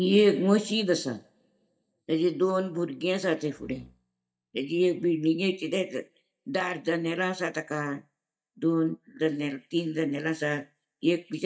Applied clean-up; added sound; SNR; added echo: neural mask model DeepFilterNet 3.